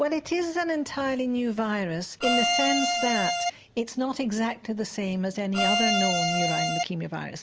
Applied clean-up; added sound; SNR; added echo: none; Bowed string instrument; -3 dB; none.